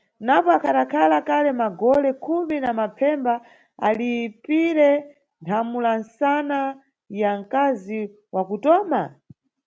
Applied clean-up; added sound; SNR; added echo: none; none; none; none.